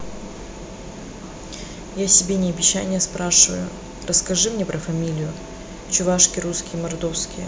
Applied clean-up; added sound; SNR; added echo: none; none; none; none.